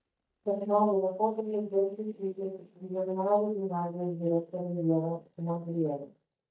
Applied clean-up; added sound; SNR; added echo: neural mask model DeepFilterNet 3.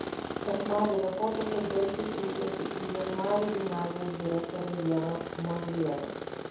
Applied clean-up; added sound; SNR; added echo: none; Tools; 4 dB; reverberation time 0.6 s.